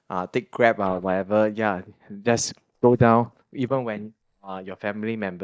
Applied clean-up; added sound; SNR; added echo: neural mask model DeepFilterNet 3.